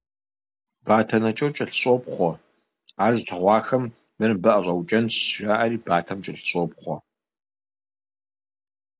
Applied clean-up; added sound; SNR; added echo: none; none; none; none.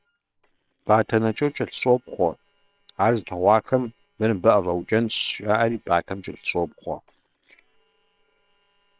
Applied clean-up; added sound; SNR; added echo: neural separator model SepFormer WHAM!.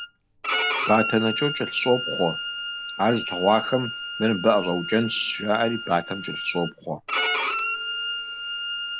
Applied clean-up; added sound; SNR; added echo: none; Bowed string instrument; 4 dB; none.